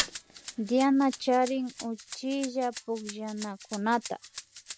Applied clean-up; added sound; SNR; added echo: none; Fire + Rattle (instrument); 12 dB; none.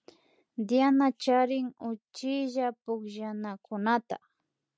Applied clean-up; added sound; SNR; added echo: none; none; none; none.